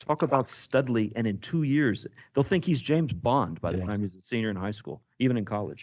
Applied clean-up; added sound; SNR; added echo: neural mask model DeepFilterNet 3.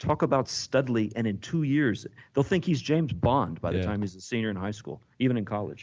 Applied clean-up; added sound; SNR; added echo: none; none; none; none.